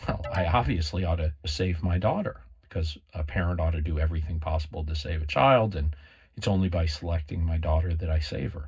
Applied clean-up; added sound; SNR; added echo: none; Alarm; 16 dB; reverberation time 0.4 s.